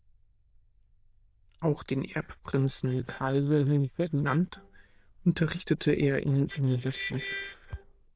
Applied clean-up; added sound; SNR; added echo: neural diffusion model UNIVERSE++.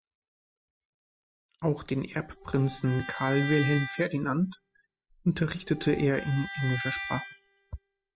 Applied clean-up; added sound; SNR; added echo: classical method spectral subtraction.